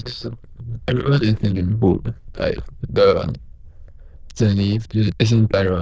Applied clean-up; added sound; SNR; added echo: neural diffusion model UNIVERSE++.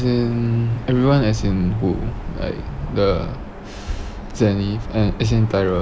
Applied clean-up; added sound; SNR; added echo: none; Bird; 9 dB; none.